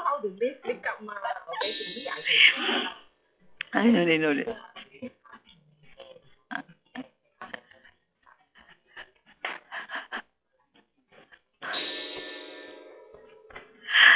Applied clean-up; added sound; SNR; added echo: classical method log-MMSE.